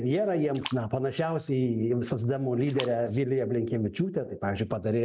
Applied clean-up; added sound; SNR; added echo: none; Splash, splatter; 19 dB; none.